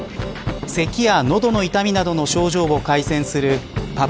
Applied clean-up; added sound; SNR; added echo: none; Thunder; 15 dB; none.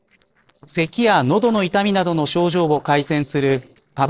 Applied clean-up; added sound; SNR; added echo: neural separator model SepFormer DNS4.